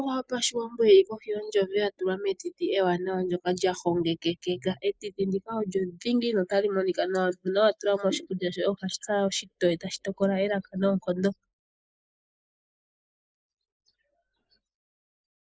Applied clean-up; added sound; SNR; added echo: neural mask model Resemble Enhance denoiser.